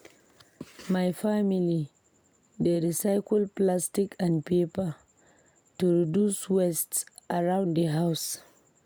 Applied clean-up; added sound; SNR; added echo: none; none; none; none.